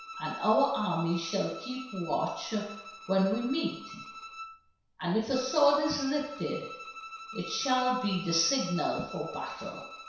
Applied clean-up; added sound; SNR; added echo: none; Bowed string instrument; 13 dB; reverberation time 0.7 s.